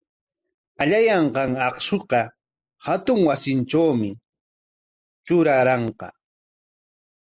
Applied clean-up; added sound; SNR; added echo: neural mask model Resemble Enhance denoiser.